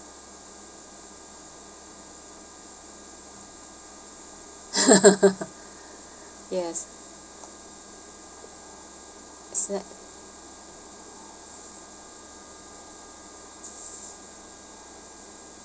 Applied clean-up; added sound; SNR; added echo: none; none; none; none.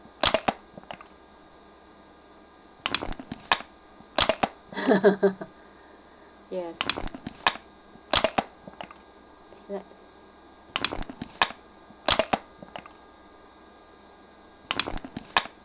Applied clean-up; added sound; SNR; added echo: none; Crushing; -1 dB; none.